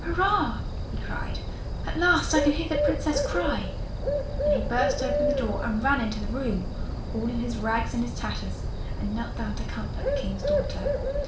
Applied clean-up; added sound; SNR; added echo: none; Bird; -1 dB; reverberation time 0.4 s.